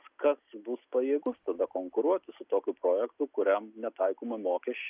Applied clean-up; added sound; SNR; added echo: none; none; none; none.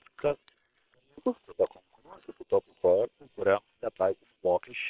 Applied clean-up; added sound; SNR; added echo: neural separator model SepFormer WHAM!.